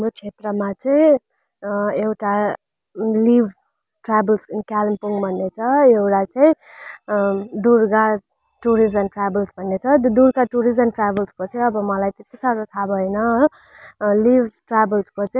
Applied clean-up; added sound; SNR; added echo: none; none; none; none.